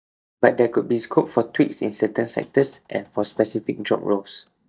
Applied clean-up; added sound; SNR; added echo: neural mask model DeepFilterNet 3.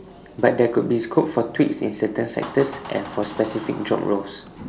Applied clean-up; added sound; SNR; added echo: none; Door; 17 dB; none.